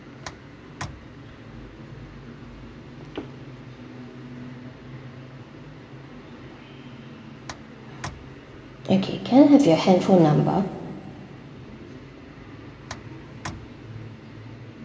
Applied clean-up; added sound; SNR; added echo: none; Tick; 17 dB; reverberation time 2.5 s.